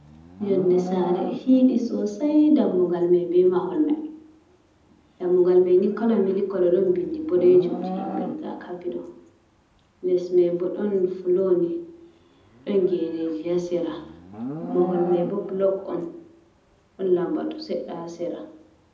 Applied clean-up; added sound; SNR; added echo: none; Livestock, farm animals, working animals; 15 dB; reverberation time 0.8 s.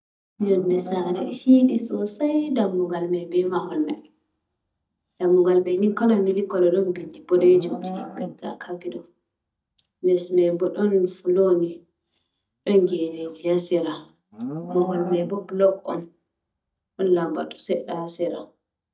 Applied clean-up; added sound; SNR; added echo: neural mask model DeepFilterNet 3.